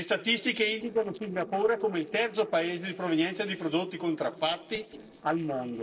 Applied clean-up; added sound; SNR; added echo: neural separator model SepFormer DNS4.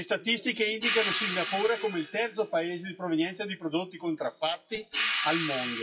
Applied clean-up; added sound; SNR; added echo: classical method WPE with log-MMSE.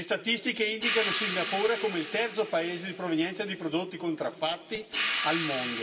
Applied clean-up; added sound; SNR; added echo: none; Hi-hat; 5 dB; reverberation time 1.9 s.